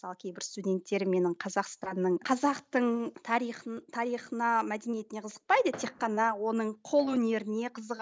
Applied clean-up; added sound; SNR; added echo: none; none; none; none.